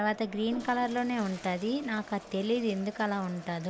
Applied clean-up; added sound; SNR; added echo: none; Toilet flush / Water + Crowd; 17 dB; none.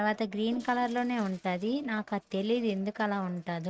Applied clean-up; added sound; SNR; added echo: neural mask model RNNoise.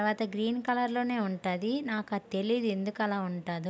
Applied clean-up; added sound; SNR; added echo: none; none; none; none.